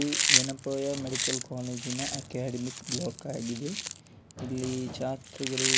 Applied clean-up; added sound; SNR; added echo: none; Chewing, mastication; -2 dB; none.